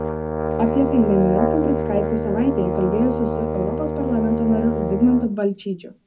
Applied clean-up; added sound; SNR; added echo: none; Brass instrument; 2 dB; reverberation time 0.4 s.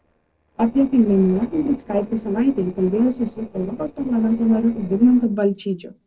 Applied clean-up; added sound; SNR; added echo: neural separator model SepFormer DNS4.